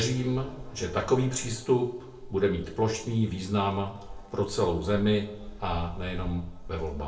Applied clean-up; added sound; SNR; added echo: none; Wind; 13 dB; reverberation time 0.3 s.